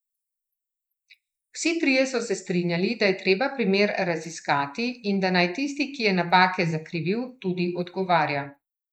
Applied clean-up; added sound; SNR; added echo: neural mask model Resemble Enhance denoiser.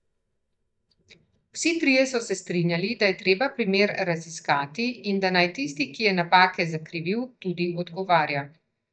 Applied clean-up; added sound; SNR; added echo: neural mask model DeepFilterNet 3.